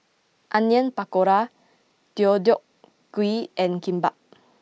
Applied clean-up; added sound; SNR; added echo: neural mask model Resemble Enhance denoiser.